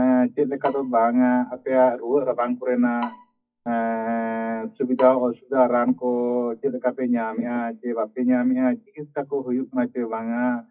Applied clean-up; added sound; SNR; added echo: classical method WPE with log-MMSE.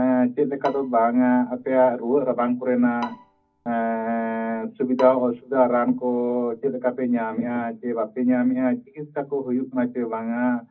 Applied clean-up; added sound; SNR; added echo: none; Bowed string instrument; 20 dB; reverberation time 0.4 s.